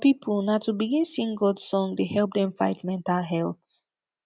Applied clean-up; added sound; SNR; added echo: none; none; none; none.